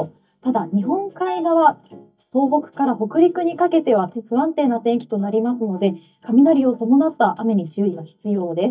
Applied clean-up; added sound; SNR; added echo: neural mask model DeepFilterNet 3.